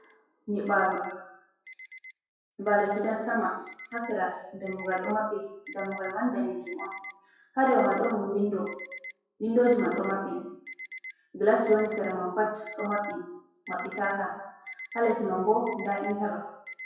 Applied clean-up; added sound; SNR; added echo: classical method WPE with log-MMSE.